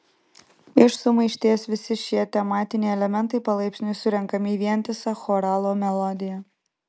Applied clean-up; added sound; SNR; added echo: none; none; none; none.